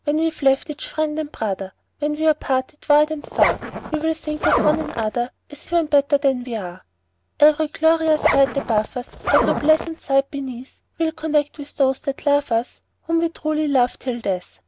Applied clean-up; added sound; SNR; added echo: none; Zipper (clothing); 3 dB; none.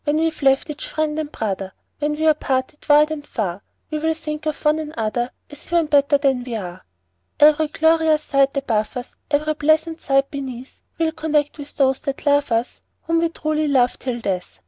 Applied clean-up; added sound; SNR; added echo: none; none; none; none.